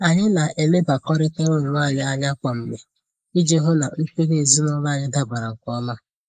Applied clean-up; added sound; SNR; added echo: neural mask model Resemble Enhance denoiser.